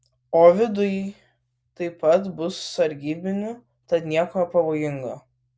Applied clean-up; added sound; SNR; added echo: none; none; none; none.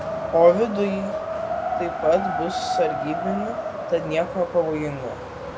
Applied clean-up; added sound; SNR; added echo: none; Wind; 4 dB; none.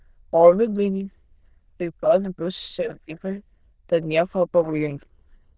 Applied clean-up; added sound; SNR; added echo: neural diffusion model UNIVERSE++.